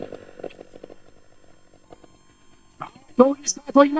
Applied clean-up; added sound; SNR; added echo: neural mask model DeepFilterNet 3.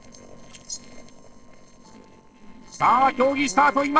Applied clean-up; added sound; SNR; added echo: neural separator model SepFormer DNS4.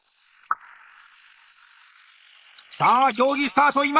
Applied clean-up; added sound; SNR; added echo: neural mask model Resemble Enhance denoiser.